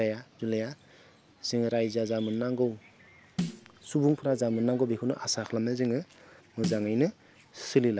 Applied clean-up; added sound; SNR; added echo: none; Snare drum; 9 dB; none.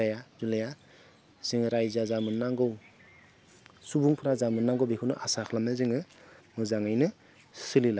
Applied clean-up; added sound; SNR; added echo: none; none; none; none.